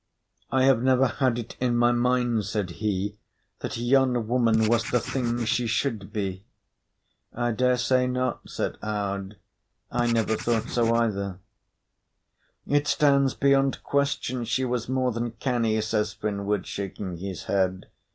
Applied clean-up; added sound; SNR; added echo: none; Writing; 9 dB; none.